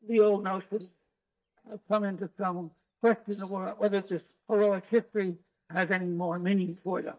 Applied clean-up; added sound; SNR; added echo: neural mask model DeepFilterNet 3.